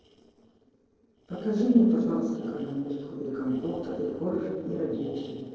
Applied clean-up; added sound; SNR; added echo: neural separator model SepFormer DNS4.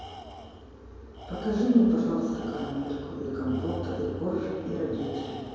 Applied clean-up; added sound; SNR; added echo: none; Tools; 18 dB; reverberation time 2.2 s.